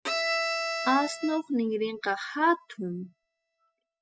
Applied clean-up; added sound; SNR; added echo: classical method spectral subtraction.